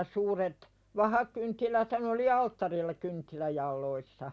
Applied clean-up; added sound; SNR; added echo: none; none; none; none.